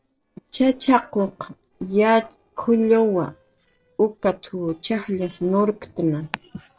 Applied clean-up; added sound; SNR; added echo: neural separator model SepFormer DNS4.